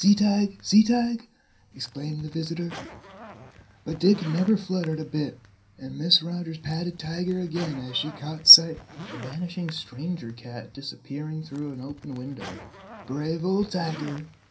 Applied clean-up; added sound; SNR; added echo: none; Zipper (clothing); 19 dB; reverberation time 0.3 s.